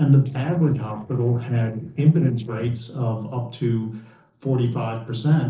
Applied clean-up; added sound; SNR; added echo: neural separator model SepFormer DNS4.